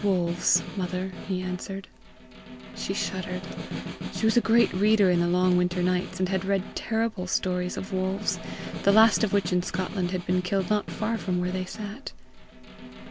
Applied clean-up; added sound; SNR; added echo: none; Snare drum; 11 dB; none.